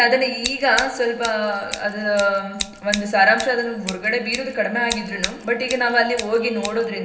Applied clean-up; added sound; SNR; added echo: none; Scissors; 12 dB; reverberation time 0.4 s.